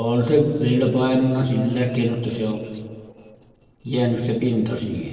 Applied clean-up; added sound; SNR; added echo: neural separator model SepFormer DNS4.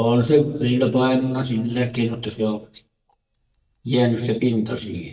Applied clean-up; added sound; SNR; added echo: neural mask model DeepFilterNet 3.